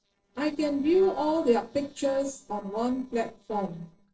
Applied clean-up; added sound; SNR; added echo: neural separator model SepFormer DNS4.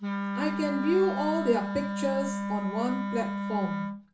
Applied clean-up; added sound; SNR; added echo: none; Wind instrument, woodwind instrument; 2 dB; reverberation time 0.4 s.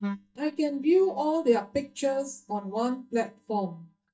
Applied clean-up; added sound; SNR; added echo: neural mask model DeepFilterNet 3.